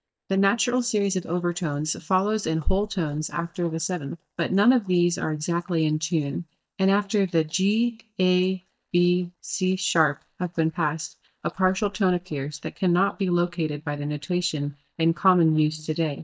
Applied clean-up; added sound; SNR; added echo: neural mask model DeepFilterNet 3.